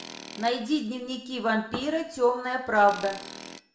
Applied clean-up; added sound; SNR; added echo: none; Tools; 18 dB; reverberation time 0.6 s.